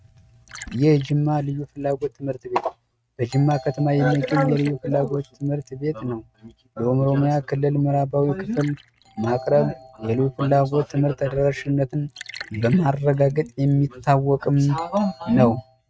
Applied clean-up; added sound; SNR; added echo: neural mask model RNNoise.